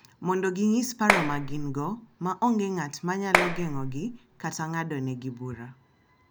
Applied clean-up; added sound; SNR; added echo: none; Clapping; -2 dB; none.